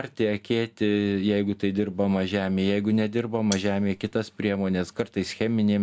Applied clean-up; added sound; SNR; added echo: none; Cutlery, silverware; 14 dB; none.